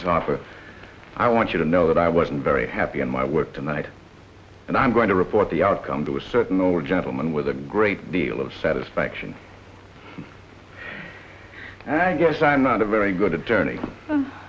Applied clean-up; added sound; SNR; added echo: none; none; none; none.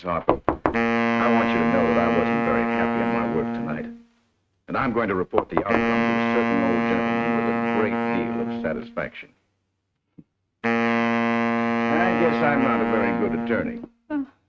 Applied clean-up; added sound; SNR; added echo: neural mask model RNNoise.